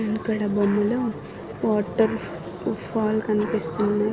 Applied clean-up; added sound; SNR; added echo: none; Sneeze + Skateboard; 16 dB; none.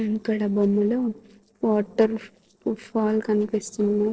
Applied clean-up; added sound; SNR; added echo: neural separator model SepFormer DNS4.